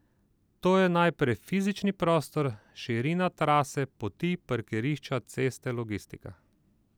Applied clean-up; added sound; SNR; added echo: none; none; none; none.